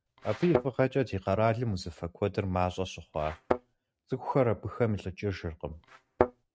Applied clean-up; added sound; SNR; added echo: neural mask model RNNoise.